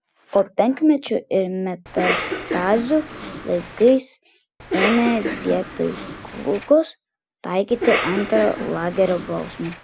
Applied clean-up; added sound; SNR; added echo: none; Cough; 6 dB; none.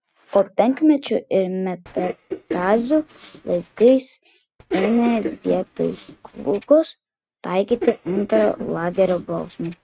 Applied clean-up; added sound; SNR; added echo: neural mask model RNNoise.